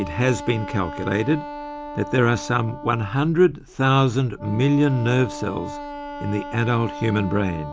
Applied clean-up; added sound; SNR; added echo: none; Wind instrument, woodwind instrument; 12 dB; none.